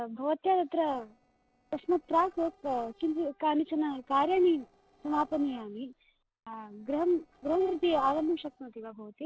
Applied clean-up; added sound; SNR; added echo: neural separator model SepFormer DNS4.